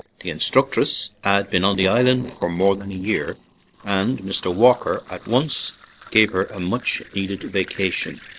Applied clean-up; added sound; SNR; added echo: neural separator model SepFormer DNS4.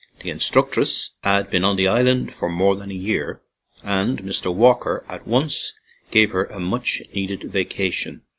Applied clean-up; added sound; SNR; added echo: none; none; none; none.